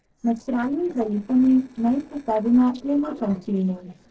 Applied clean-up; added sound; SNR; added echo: neural separator model SepFormer DNS4.